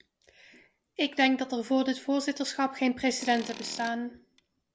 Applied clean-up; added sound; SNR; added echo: none; Tools; 16 dB; none.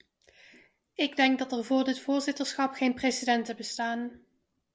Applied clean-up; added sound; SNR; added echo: none; none; none; none.